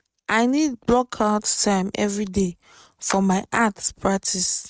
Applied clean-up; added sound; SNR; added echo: neural mask model RNNoise.